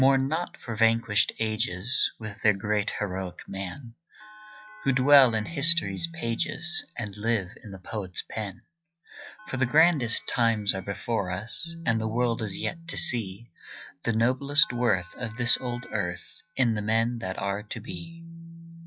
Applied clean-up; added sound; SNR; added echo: classical method log-MMSE.